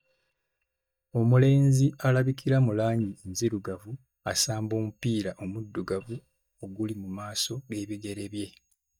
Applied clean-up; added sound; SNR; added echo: neural mask model DeepFilterNet 3.